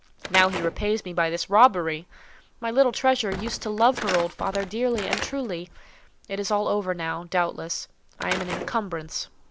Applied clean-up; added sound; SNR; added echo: none; Slam / Wood; 11 dB; none.